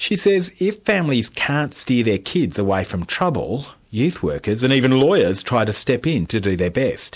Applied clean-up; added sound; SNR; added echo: none; none; none; none.